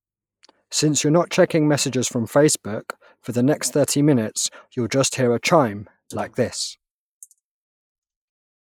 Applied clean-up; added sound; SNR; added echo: neural mask model Resemble Enhance denoiser.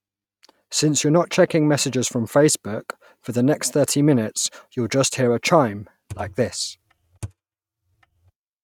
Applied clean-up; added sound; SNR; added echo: neural mask model RNNoise.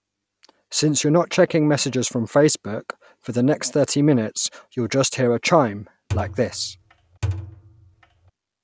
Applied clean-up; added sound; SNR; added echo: none; Thump, thud; 9 dB; none.